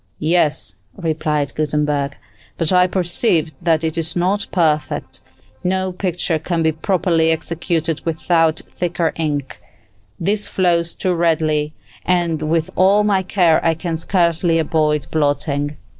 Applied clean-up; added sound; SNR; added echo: neural separator model SepFormer DNS4.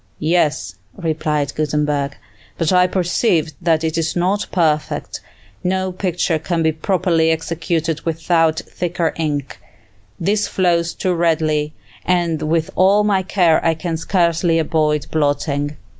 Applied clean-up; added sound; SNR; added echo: none; none; none; none.